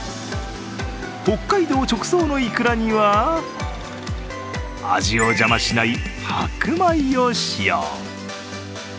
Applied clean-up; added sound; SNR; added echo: none; none; none; none.